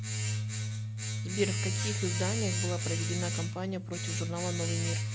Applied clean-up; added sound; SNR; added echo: none; Domestic sounds, home sounds; -4 dB; none.